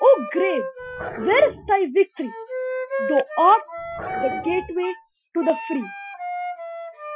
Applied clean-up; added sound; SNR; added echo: classical method Wiener filter.